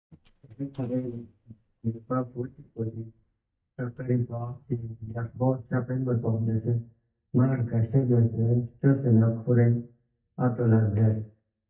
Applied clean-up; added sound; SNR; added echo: neural mask model DeepFilterNet 3.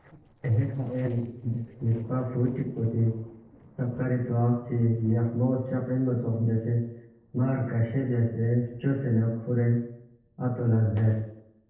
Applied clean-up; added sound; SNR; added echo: neural separator model SepFormer DNS4.